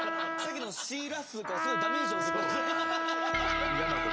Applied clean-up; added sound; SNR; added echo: none; Trumpet; -3 dB; none.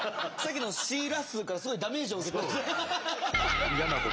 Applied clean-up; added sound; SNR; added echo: none; none; none; none.